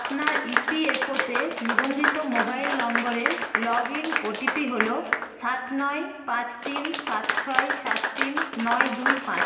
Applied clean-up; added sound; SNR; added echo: none; Applause / Clapping; 0 dB; reverberation time 2.0 s.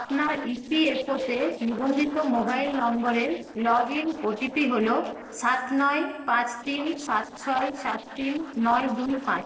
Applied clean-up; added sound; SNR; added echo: neural separator model SepFormer DNS4.